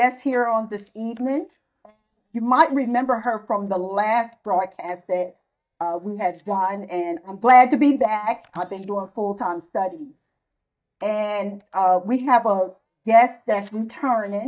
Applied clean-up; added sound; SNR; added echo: neural mask model DeepFilterNet 3.